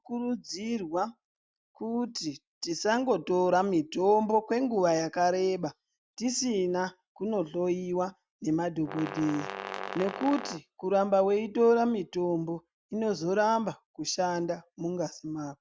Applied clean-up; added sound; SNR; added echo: none; Brass instrument; 10 dB; none.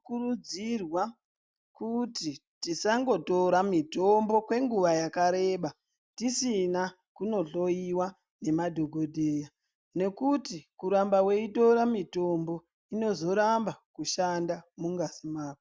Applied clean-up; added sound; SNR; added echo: none; none; none; none.